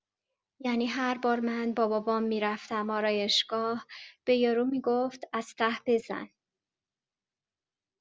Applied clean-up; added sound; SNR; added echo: none; none; none; none.